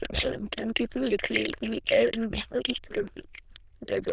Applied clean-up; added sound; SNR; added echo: neural diffusion model UNIVERSE++.